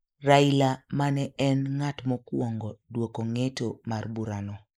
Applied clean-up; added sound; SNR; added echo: neural mask model Resemble Enhance denoiser.